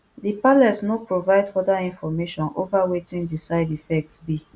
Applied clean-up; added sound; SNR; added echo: none; none; none; none.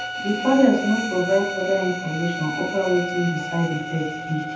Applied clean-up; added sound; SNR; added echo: none; Bowed string instrument; 7 dB; reverberation time 0.8 s.